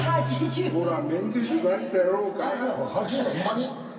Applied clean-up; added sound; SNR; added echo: none; Guitar; 10 dB; reverberation time 2.2 s.